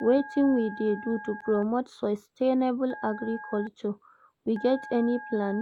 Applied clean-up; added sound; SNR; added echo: none; Telephone; 16 dB; none.